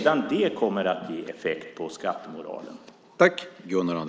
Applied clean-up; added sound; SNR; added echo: none; none; none; none.